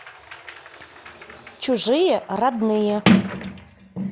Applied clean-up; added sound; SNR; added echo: none; Sliding door; 2 dB; none.